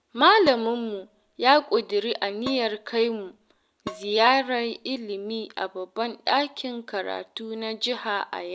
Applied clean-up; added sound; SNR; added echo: none; Dishes, pots, and pans; 17 dB; none.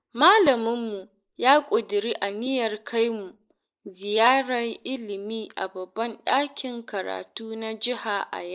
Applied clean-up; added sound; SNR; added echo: neural mask model Resemble Enhance denoiser.